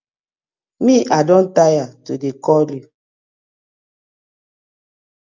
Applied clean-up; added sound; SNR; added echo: none; none; none; none.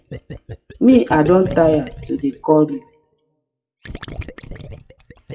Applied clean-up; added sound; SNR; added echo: classical method WPE with log-MMSE.